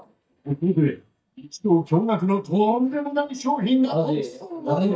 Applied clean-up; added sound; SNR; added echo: neural mask model DeepFilterNet 3.